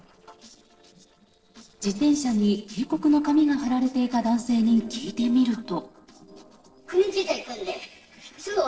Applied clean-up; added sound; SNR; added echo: neural separator model SepFormer DNS4.